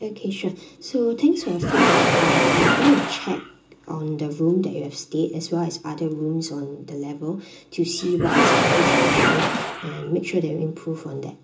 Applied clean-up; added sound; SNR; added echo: none; Engine / Mechanisms; -4 dB; reverberation time 0.2 s.